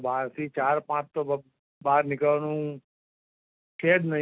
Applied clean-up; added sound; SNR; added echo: none; none; none; none.